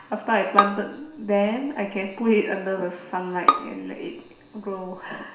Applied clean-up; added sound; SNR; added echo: none; Bowed string instrument; 2 dB; reverberation time 0.7 s.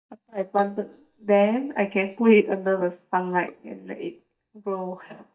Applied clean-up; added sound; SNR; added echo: neural mask model DeepFilterNet 3.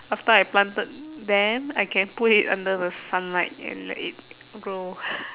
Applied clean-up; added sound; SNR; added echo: none; none; none; none.